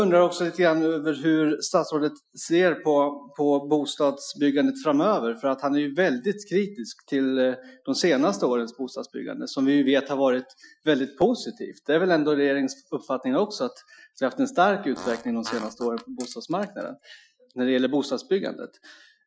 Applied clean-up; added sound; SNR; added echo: classical method Wiener filter.